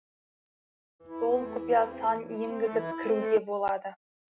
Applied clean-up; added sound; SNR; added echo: none; Accordion; 5 dB; none.